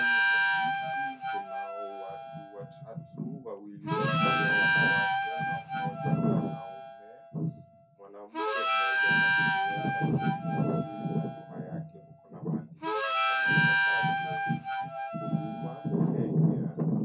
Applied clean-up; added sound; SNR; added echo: none; Harmonica; -3 dB; reverberation time 0.3 s.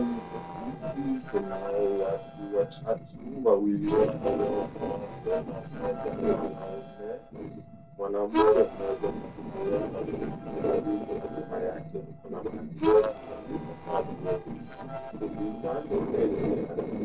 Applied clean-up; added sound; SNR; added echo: neural separator model SepFormer DNS4.